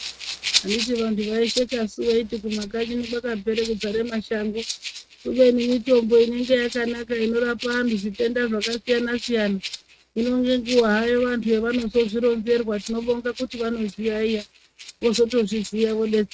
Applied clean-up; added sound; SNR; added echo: neural mask model RNNoise.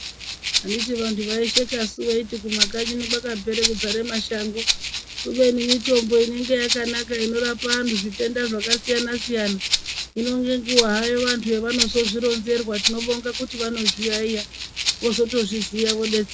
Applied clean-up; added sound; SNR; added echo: none; Rattle (instrument); 3 dB; none.